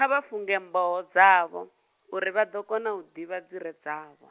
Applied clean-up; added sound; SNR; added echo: none; none; none; none.